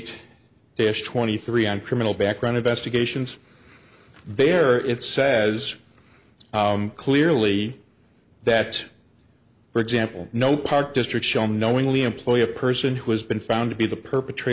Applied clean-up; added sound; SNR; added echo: none; none; none; none.